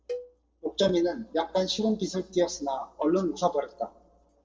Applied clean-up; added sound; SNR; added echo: neural separator model SepFormer DNS4.